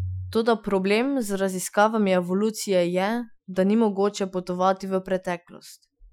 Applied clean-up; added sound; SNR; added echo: classical method Wiener filter.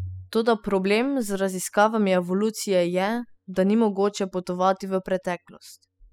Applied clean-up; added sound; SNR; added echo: classical method spectral subtraction.